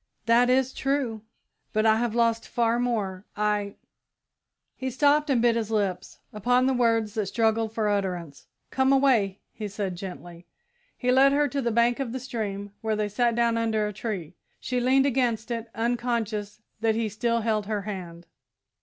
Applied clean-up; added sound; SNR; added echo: none; none; none; none.